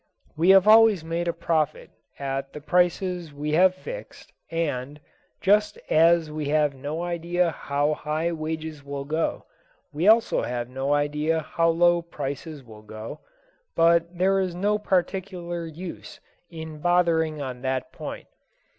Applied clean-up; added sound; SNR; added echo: none; none; none; none.